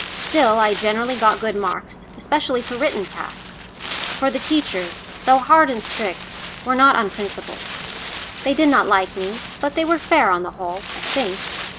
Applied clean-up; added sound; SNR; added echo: none; Wind; 10 dB; none.